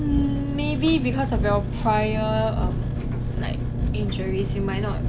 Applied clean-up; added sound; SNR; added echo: none; Engine; -1 dB; none.